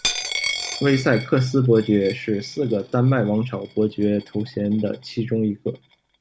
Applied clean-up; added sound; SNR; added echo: none; Coin (dropping); 11 dB; none.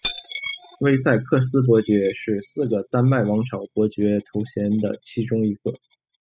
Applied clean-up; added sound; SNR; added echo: classical method spectral subtraction.